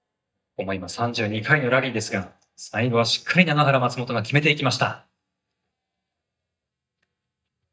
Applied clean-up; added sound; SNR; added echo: neural mask model DeepFilterNet 3.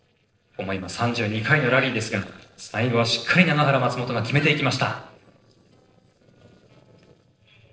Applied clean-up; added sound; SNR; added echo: neural separator model SepFormer DNS4.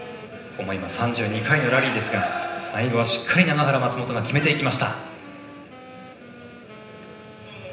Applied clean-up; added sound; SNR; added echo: none; Wind instrument, woodwind instrument; 17 dB; reverberation time 0.9 s.